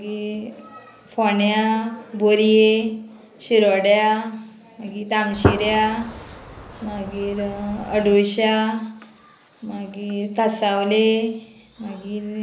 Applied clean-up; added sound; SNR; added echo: none; Gunshot, gunfire; 6 dB; none.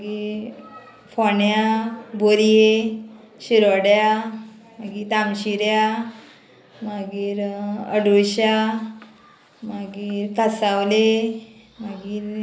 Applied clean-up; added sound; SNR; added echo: none; none; none; none.